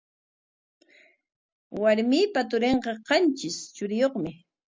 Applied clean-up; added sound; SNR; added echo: none; none; none; none.